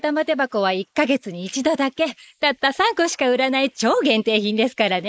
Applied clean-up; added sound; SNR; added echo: neural mask model Resemble Enhance denoiser.